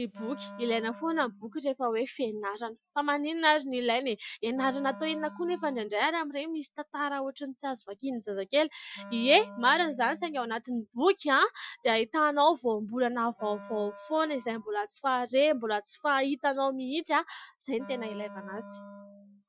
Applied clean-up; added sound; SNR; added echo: classical method Wiener filter.